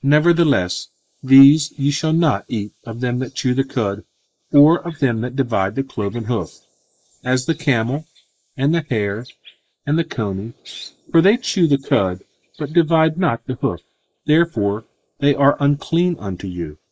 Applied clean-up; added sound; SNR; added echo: neural mask model Resemble Enhance denoiser.